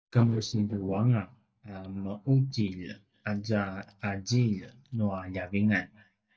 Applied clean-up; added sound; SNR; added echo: neural mask model DeepFilterNet 3.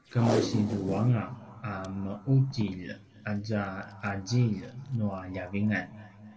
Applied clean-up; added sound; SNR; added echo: none; Packing tape, duct tape; 9 dB; reverberation time 1.8 s.